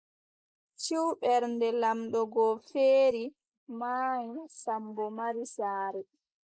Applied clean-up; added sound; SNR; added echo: neural mask model Resemble Enhance denoiser.